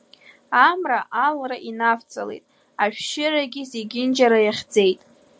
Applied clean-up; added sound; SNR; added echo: none; none; none; none.